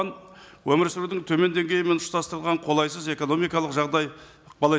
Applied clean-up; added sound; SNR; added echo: none; none; none; none.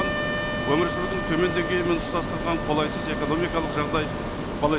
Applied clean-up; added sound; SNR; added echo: none; Ocean + Wind instrument, woodwind instrument; 1 dB; none.